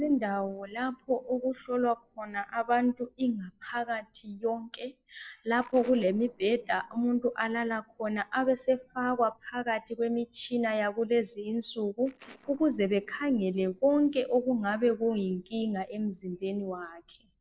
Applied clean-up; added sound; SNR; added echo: neural separator model SepFormer DNS4.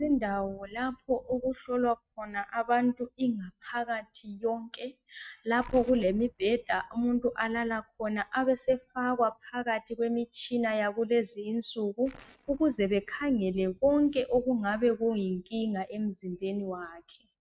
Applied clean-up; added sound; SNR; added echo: neural mask model RNNoise.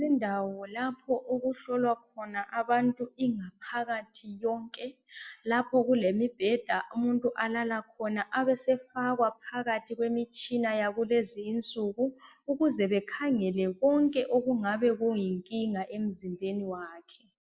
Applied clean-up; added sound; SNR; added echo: none; none; none; none.